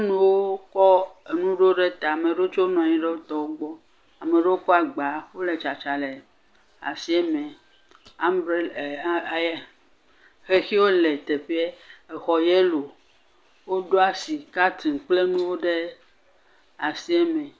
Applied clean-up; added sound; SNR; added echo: none; none; none; none.